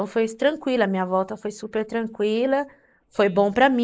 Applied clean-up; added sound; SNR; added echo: neural mask model Resemble Enhance denoiser.